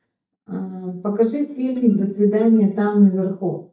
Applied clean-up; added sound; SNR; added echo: neural mask model DeepFilterNet 3.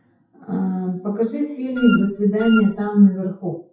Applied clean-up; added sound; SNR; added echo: classical method WPE with log-MMSE.